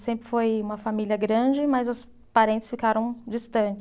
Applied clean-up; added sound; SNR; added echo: none; none; none; none.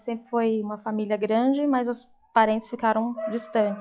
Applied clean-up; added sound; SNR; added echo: classical method log-MMSE.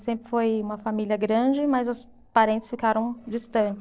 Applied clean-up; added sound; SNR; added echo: neural separator model SepFormer DNS4.